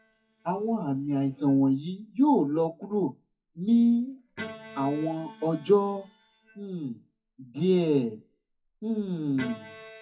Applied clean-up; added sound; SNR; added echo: classical method WPE with log-MMSE.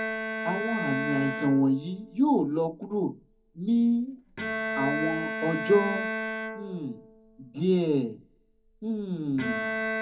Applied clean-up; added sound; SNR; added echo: none; Bowed string instrument; 6 dB; reverberation time 0.3 s.